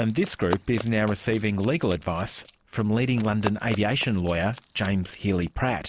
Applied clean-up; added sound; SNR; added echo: none; Run; 16 dB; none.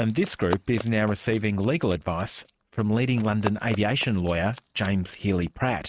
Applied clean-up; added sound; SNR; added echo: neural mask model RNNoise.